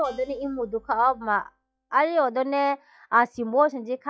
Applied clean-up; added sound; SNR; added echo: classical method log-MMSE.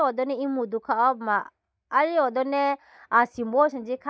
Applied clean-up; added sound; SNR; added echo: none; none; none; none.